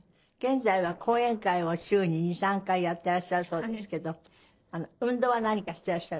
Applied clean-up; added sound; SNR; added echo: neural separator model SepFormer DNS4.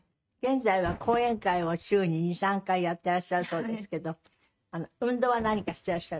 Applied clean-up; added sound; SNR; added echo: neural mask model RNNoise.